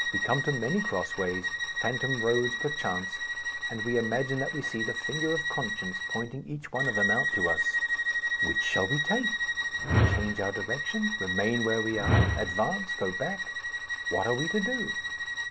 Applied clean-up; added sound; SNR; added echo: none; Bowed string instrument + Whoosh, swoosh, swish; -2 dB; none.